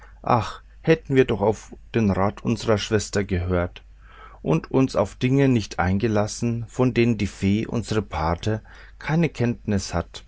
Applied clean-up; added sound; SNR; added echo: none; none; none; none.